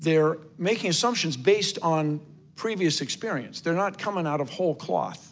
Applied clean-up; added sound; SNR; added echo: none; none; none; none.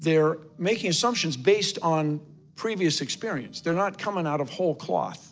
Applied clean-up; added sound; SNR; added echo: neural separator model SepFormer DNS4.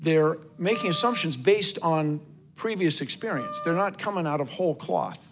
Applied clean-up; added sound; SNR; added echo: none; Wind instrument, woodwind instrument; 14 dB; none.